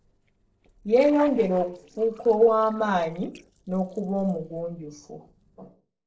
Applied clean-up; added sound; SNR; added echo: neural separator model SepFormer DNS4.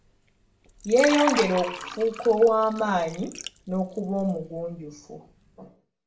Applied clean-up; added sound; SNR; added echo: none; Liquid; 11 dB; reverberation time 0.3 s.